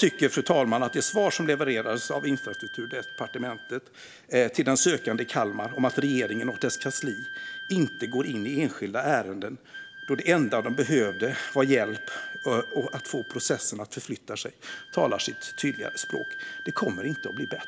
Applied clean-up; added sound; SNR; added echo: none; Wind instrument, woodwind instrument; 12 dB; none.